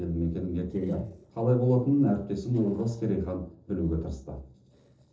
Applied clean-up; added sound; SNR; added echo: neural separator model SepFormer DNS4.